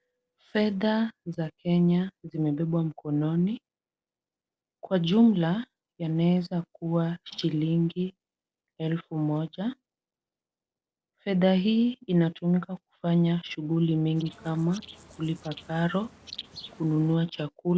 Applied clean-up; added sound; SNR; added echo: neural separator model SepFormer DNS4.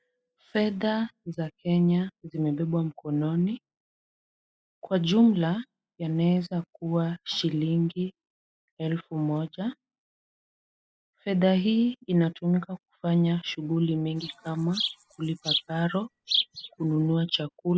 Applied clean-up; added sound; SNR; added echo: classical method spectral subtraction.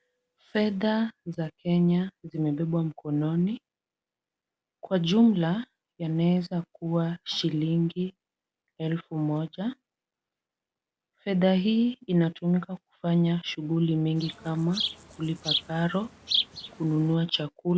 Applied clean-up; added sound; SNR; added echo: none; Insect; 6 dB; none.